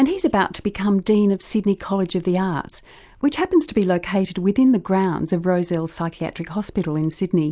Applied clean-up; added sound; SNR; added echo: none; none; none; none.